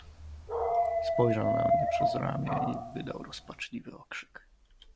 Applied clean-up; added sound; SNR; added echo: none; Dog; -5 dB; none.